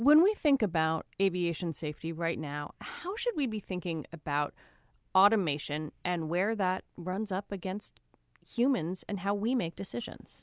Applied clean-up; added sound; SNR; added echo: none; none; none; none.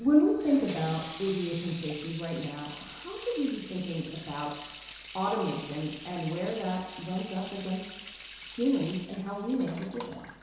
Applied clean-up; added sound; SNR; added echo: none; Sink (filling or washing) / Water tap, faucet; 15 dB; reverberation time 1.0 s.